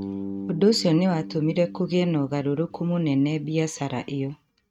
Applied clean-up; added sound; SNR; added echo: neural mask model RNNoise.